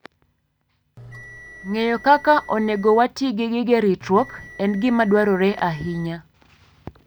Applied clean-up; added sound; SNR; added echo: none; Bell; 20 dB; none.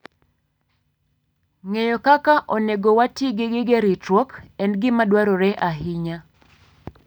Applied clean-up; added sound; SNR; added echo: none; none; none; none.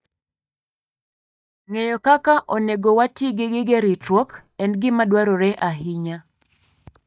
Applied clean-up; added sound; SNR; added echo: neural mask model DeepFilterNet 3.